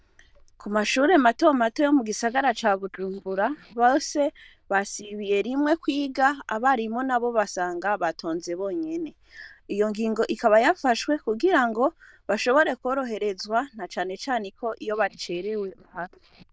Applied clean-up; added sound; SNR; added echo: neural diffusion model UNIVERSE++.